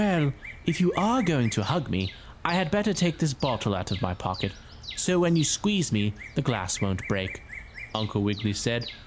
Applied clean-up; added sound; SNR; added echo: none; Bird vocalization, bird call, bird song; 15 dB; none.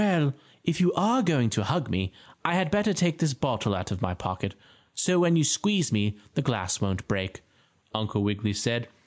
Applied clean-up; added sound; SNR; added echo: none; none; none; none.